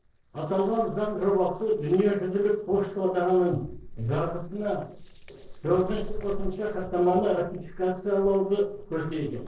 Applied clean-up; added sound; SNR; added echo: neural separator model SepFormer DNS4.